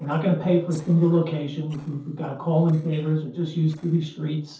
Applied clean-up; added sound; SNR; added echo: neural separator model SepFormer DNS4.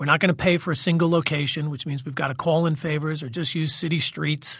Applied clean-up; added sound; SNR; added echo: none; none; none; none.